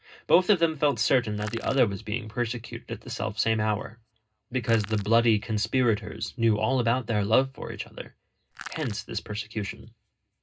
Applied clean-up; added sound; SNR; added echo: none; Crushing; 16 dB; reverberation time 0.2 s.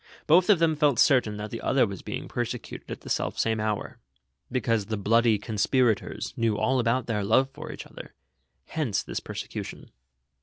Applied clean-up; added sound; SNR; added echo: none; none; none; none.